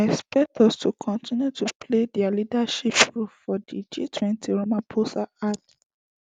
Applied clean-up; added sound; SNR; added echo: none; none; none; none.